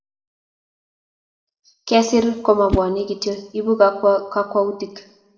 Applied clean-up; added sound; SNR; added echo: none; Whoosh, swoosh, swish; 11 dB; reverberation time 0.8 s.